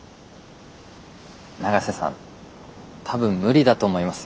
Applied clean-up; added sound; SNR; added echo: none; none; none; none.